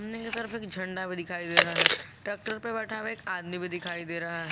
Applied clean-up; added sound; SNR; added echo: none; Chewing, mastication; -3 dB; none.